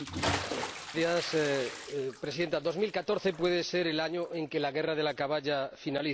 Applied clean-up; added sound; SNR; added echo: none; Bathtub (filling or washing) / Splash, splatter; 9 dB; none.